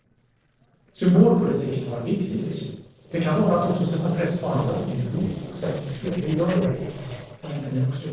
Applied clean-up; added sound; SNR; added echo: neural separator model SepFormer DNS4.